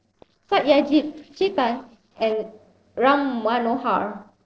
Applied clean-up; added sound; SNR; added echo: neural separator model SepFormer DNS4.